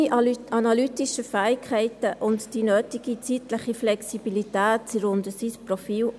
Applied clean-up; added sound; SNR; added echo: none; none; none; none.